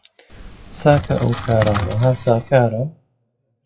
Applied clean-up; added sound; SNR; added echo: classical method WPE with log-MMSE.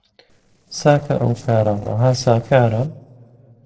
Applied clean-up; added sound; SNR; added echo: neural separator model SepFormer DNS4.